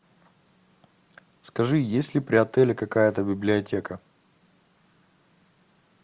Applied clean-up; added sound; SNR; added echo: none; none; none; none.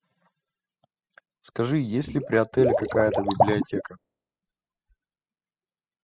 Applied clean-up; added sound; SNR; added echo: classical method spectral subtraction.